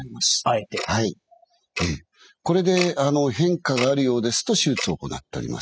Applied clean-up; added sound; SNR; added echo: classical method spectral subtraction.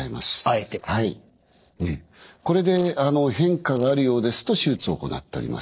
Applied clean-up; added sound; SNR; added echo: neural separator model SepFormer DNS4.